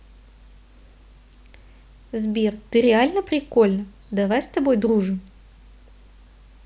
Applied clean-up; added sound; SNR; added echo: none; none; none; none.